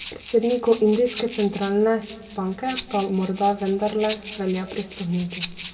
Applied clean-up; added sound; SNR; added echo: none; Rattle (instrument); 15 dB; reverberation time 1.6 s.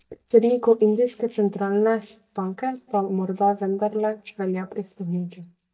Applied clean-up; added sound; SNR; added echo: neural mask model DeepFilterNet 3.